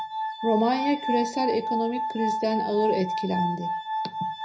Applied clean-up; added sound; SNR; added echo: none; Glass; 2 dB; reverberation time 0.4 s.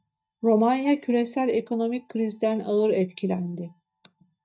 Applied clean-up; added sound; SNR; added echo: neural mask model DeepFilterNet 3.